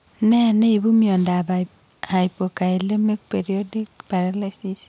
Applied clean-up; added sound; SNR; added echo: none; none; none; none.